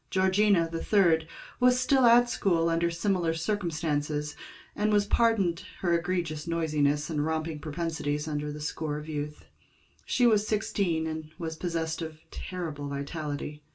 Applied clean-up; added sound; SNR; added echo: none; none; none; reverberation time 0.2 s.